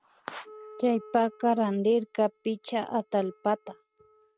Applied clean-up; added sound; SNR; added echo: neural mask model RNNoise.